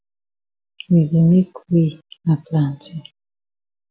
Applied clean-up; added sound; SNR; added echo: none; none; none; none.